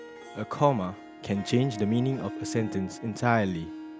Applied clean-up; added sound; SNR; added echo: none; Harp; 12 dB; none.